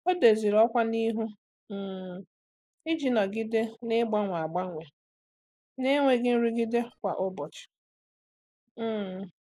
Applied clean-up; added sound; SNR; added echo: neural mask model Resemble Enhance denoiser.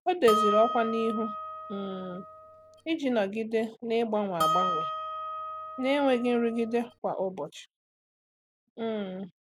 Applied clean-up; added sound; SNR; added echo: none; Harp; 3 dB; none.